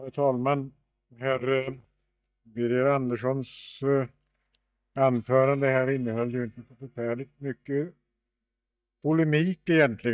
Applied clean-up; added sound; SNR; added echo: neural mask model DeepFilterNet 3.